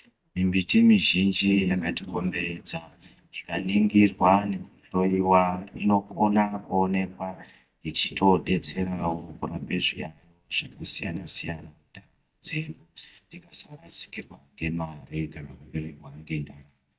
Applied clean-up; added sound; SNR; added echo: neural mask model DeepFilterNet 3.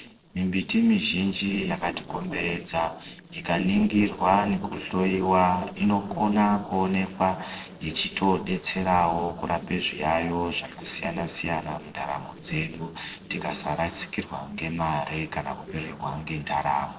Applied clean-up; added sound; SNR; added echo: neural separator model SepFormer DNS4.